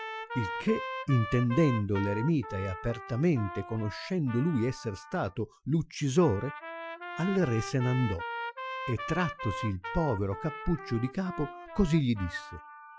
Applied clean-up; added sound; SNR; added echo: classical method Wiener filter.